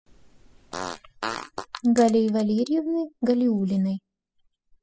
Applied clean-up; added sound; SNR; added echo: classical method spectral subtraction.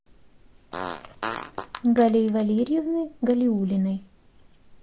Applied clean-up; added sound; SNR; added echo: none; Fart; 11 dB; none.